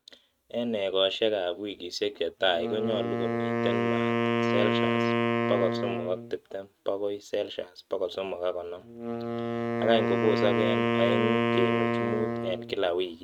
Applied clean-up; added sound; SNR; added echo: neural mask model RNNoise.